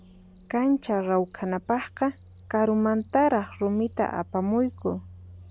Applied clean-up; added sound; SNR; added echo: none; Cricket; 16 dB; none.